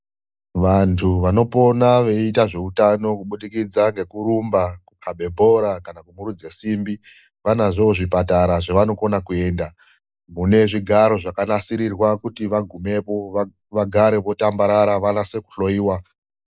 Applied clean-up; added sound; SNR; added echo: none; none; none; none.